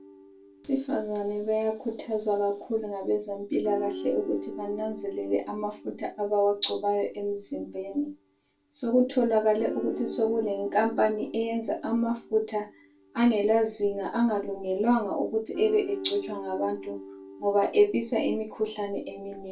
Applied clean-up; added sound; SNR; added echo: none; Guitar; 15 dB; reverberation time 0.2 s.